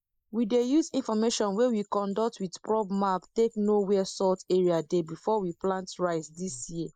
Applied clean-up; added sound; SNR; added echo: neural mask model Resemble Enhance denoiser.